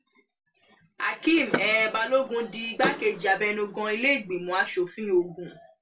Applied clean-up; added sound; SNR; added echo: none; Door / Car; 10 dB; reverberation time 0.2 s.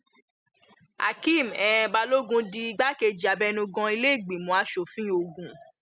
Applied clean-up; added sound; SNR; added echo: none; none; none; none.